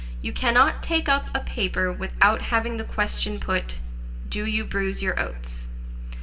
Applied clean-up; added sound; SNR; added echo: none; none; none; reverberation time 0.7 s.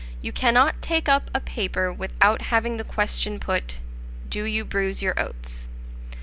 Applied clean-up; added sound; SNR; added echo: none; none; none; none.